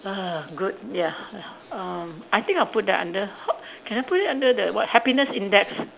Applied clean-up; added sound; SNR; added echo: none; none; none; none.